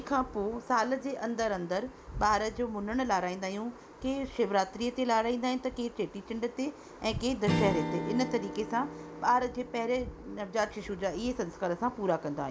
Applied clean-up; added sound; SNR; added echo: none; Strum; 10 dB; none.